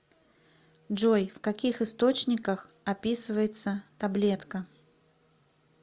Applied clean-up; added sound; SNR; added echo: none; none; none; none.